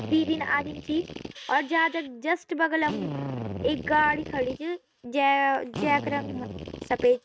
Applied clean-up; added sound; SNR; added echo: neural mask model RNNoise.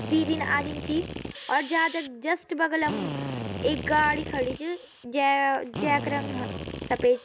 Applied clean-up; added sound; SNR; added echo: none; Drill; 8 dB; none.